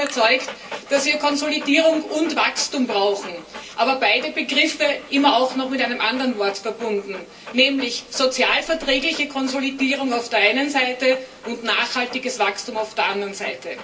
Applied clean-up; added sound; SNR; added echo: none; Dog; 17 dB; reverberation time 0.3 s.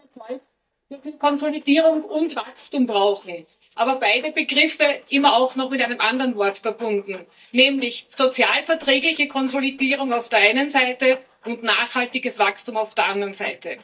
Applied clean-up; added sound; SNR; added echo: neural mask model DeepFilterNet 3.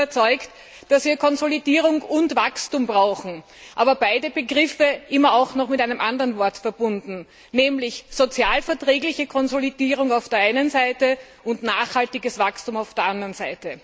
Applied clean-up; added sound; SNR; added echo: none; none; none; none.